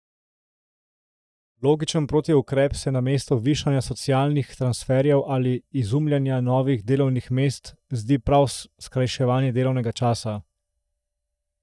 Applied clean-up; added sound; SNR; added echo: neural mask model DeepFilterNet 3.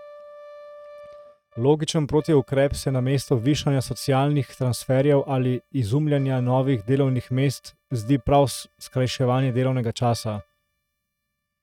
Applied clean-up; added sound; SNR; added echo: neural mask model RNNoise.